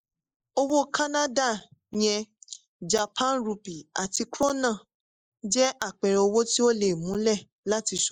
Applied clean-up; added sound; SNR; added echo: neural mask model Resemble Enhance denoiser.